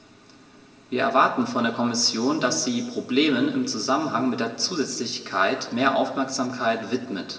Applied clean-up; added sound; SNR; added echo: none; none; none; reverberation time 1.9 s.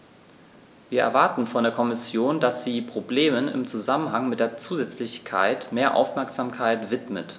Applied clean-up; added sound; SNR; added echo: none; none; none; none.